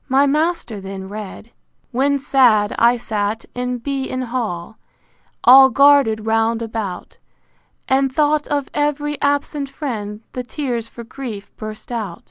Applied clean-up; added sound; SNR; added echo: none; none; none; none.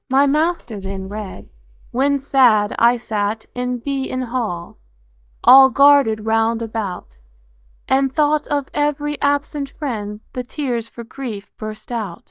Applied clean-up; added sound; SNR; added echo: neural mask model DeepFilterNet 3.